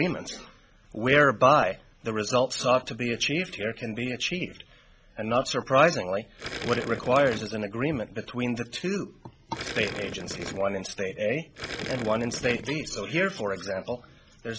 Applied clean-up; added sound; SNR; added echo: none; Gurgling; 9 dB; none.